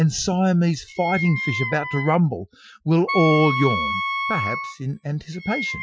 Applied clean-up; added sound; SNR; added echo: classical method Wiener filter.